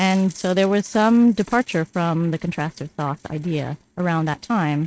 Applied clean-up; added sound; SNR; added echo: neural mask model RNNoise.